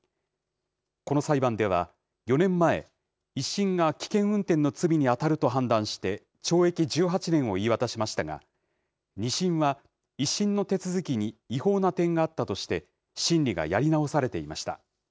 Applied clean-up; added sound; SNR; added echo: none; none; none; none.